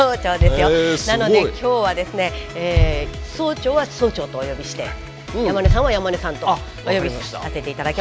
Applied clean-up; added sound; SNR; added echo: none; Bass drum; 4 dB; none.